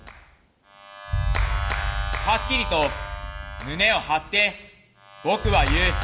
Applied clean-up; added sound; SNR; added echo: none; Clapping; 1 dB; none.